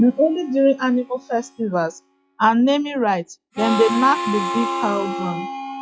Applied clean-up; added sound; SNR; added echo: classical method log-MMSE.